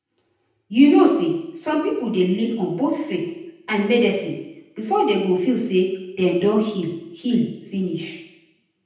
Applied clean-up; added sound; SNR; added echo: none; none; none; reverberation time 0.9 s.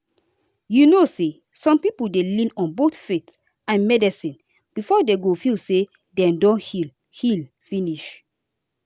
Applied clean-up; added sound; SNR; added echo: none; none; none; none.